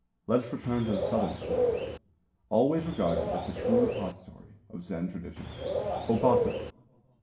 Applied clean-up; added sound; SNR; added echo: none; Bird; -1 dB; reverberation time 0.7 s.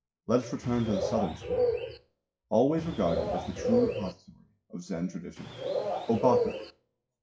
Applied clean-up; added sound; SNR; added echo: classical method WPE with log-MMSE.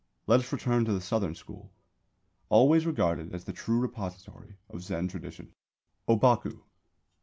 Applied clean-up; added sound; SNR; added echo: none; none; none; none.